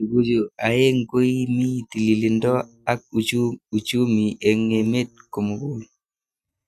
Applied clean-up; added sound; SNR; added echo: neural mask model RNNoise.